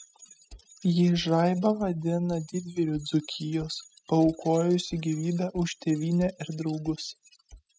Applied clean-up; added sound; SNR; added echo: classical method spectral subtraction.